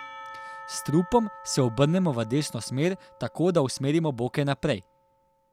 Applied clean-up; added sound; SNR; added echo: none; Church bell / Percussion; 19 dB; none.